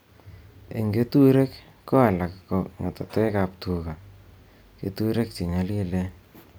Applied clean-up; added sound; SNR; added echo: none; none; none; none.